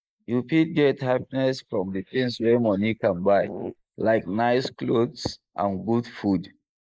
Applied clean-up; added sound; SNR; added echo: neural mask model Resemble Enhance denoiser.